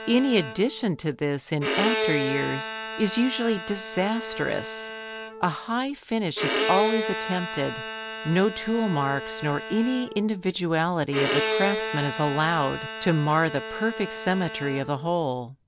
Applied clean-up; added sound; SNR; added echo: none; Bowed string instrument; 6 dB; none.